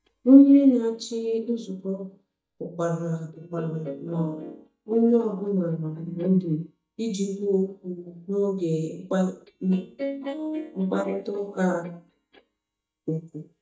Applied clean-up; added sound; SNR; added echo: neural mask model DeepFilterNet 3.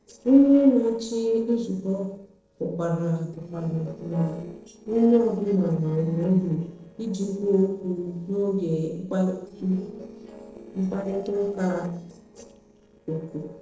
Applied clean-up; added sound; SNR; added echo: neural separator model SepFormer DNS4.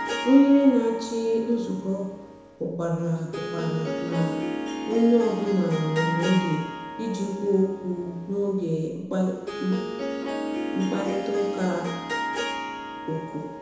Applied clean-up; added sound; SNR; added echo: none; Harp; 7 dB; reverberation time 1.0 s.